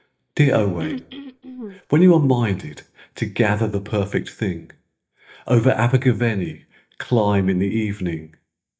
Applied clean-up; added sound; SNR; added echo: neural mask model DeepFilterNet 3.